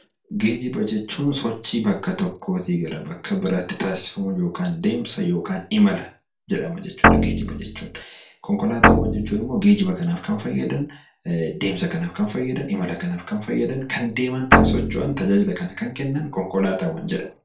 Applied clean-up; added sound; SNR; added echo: none; Guitar; -5 dB; reverberation time 0.3 s.